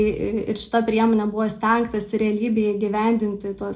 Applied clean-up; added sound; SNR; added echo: none; none; none; reverberation time 0.2 s.